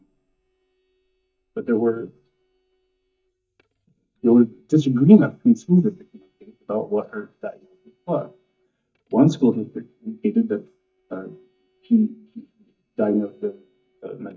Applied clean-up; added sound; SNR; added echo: neural mask model DeepFilterNet 3.